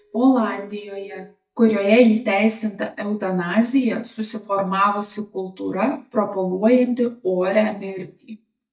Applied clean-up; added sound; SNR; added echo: neural mask model DeepFilterNet 3.